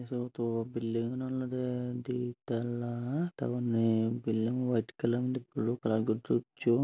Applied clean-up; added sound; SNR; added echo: none; none; none; none.